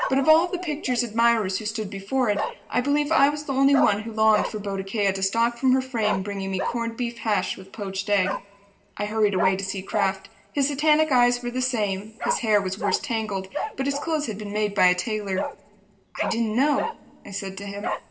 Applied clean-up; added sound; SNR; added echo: none; Bark; 9 dB; reverberation time 0.7 s.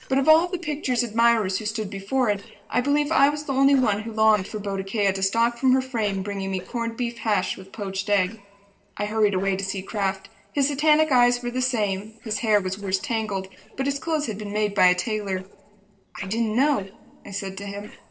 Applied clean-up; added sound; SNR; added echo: neural separator model SepFormer DNS4.